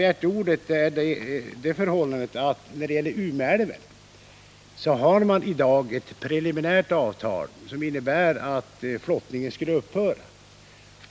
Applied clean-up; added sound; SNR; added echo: none; none; none; none.